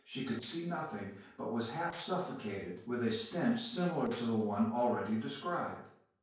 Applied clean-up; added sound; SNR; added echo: neural separator model SepFormer DNS4.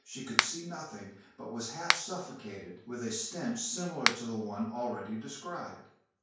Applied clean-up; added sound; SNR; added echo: none; Finger snapping; -3 dB; reverberation time 0.5 s.